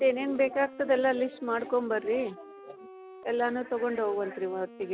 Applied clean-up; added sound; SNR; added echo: none; Wind instrument, woodwind instrument; 20 dB; none.